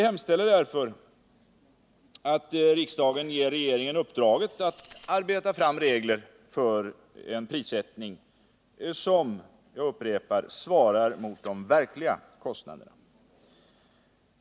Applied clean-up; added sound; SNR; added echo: none; Rattle (instrument); 7 dB; none.